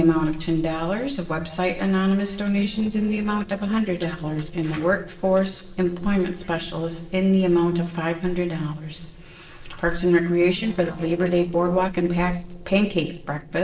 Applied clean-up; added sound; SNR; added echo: neural separator model SepFormer DNS4.